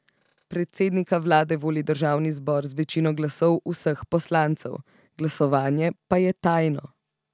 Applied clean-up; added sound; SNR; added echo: none; none; none; none.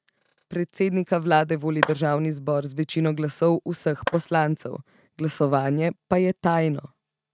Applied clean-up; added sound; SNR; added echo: neural mask model RNNoise.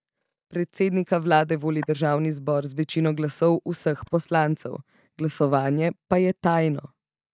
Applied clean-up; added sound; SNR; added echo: neural mask model DeepFilterNet 3.